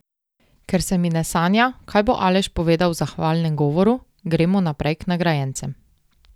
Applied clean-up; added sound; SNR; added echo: none; none; none; none.